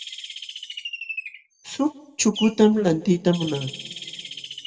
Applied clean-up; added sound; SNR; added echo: none; Bird; 13 dB; reverberation time 1.2 s.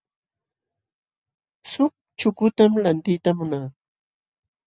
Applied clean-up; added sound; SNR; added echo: none; none; none; none.